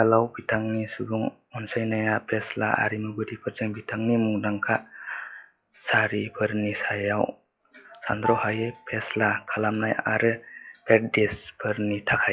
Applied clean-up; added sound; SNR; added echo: classical method log-MMSE.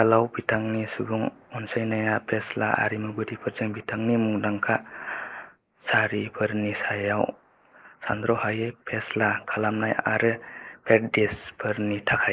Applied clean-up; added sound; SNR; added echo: neural mask model Resemble Enhance denoiser.